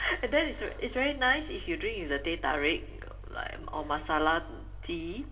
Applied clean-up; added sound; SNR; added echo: none; Mechanical fan; 11 dB; reverberation time 1.9 s.